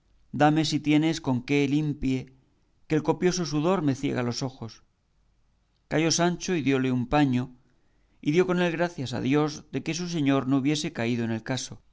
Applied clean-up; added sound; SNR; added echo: none; none; none; none.